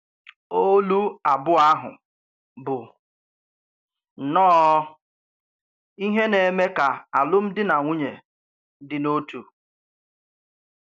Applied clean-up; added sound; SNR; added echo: none; none; none; none.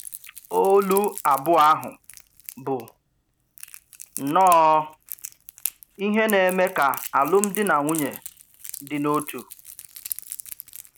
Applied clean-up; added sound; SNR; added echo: none; Crackle; 15 dB; none.